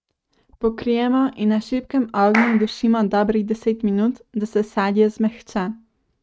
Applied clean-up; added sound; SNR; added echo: neural mask model RNNoise.